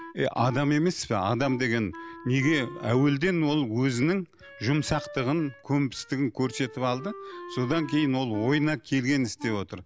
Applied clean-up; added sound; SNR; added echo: none; Wind instrument, woodwind instrument; 17 dB; none.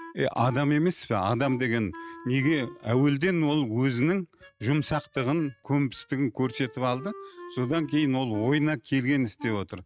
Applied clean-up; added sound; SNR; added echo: neural mask model RNNoise.